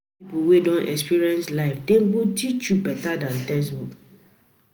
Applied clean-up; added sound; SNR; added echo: none; none; none; none.